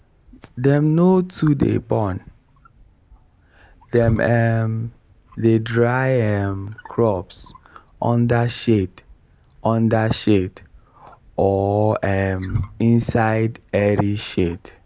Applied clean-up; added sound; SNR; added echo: none; Wild animals; 17 dB; none.